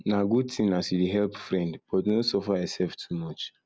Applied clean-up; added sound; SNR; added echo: none; none; none; none.